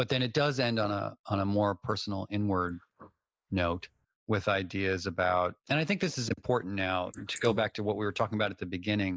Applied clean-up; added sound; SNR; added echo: neural mask model Resemble Enhance denoiser.